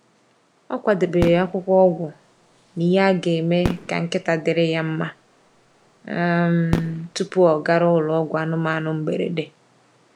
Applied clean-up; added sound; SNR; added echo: none; Fireworks; 13 dB; none.